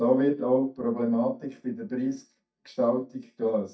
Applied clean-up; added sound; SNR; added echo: neural mask model DeepFilterNet 3.